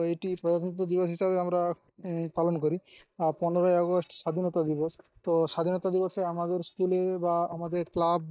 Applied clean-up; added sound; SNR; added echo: neural mask model DeepFilterNet 3.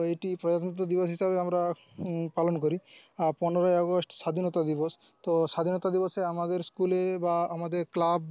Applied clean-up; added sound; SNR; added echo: none; none; none; none.